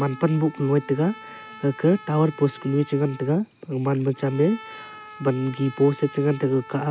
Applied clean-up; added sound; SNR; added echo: none; Trumpet; 20 dB; none.